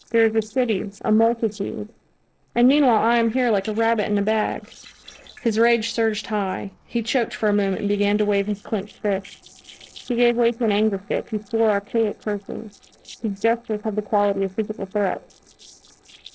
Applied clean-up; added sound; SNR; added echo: neural separator model SepFormer DNS4.